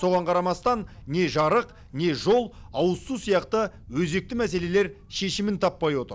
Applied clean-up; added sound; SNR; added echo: none; none; none; none.